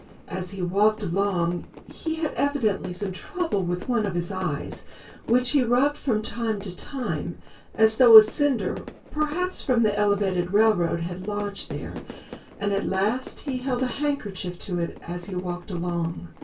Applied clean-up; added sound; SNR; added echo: none; Fire / Fireworks; 18 dB; reverberation time 0.2 s.